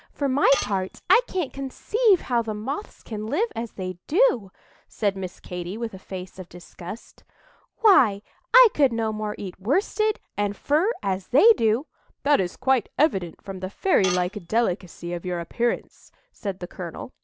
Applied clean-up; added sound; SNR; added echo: none; Tools; 10 dB; none.